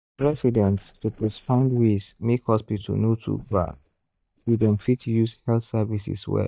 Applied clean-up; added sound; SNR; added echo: neural mask model DeepFilterNet 3.